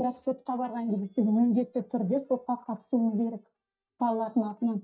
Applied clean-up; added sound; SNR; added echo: neural mask model DeepFilterNet 3.